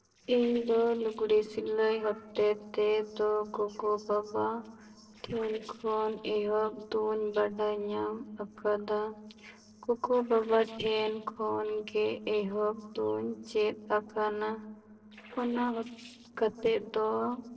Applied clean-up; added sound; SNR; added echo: neural separator model SepFormer DNS4.